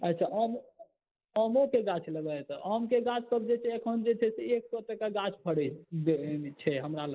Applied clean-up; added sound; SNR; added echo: neural mask model Resemble Enhance denoiser.